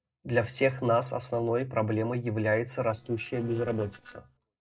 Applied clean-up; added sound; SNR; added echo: neural separator model SepFormer DNS4.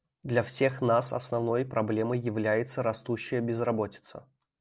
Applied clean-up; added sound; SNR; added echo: none; none; none; none.